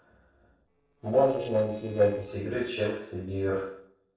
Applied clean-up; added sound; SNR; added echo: neural separator model SepFormer DNS4.